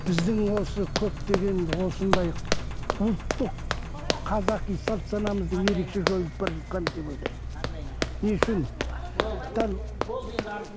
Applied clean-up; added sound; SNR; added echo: none; Run + Engine; 1 dB; none.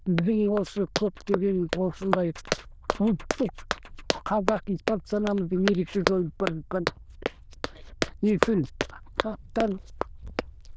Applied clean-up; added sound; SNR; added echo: neural diffusion model UNIVERSE++.